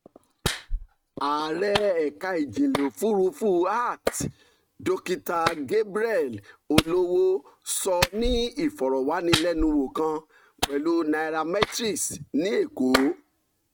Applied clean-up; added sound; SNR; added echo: neural mask model RNNoise.